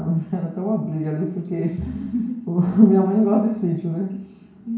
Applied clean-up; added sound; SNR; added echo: none; Brass instrument; 19 dB; reverberation time 0.6 s.